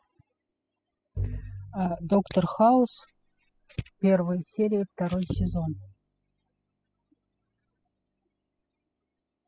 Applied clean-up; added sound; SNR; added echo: classical method spectral subtraction.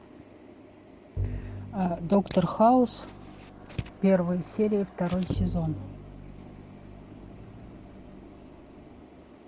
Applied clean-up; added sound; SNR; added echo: none; Bowed string instrument; 10 dB; none.